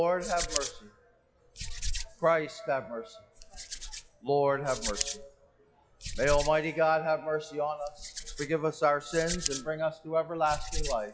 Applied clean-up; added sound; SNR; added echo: classical method log-MMSE.